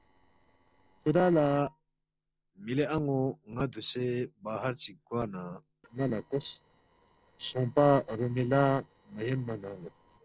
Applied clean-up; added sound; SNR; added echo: neural separator model SepFormer DNS4.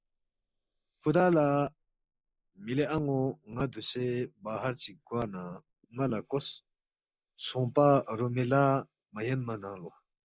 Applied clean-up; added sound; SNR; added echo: neural mask model Resemble Enhance denoiser.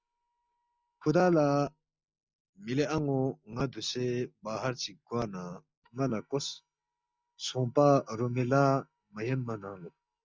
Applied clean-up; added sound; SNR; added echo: neural mask model DeepFilterNet 3.